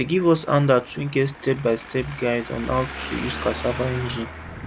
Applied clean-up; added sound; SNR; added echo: none; Traffic noise, roadway noise; 12 dB; none.